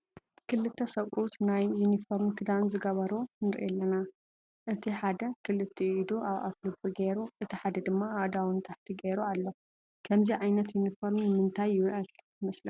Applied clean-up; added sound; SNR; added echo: none; none; none; none.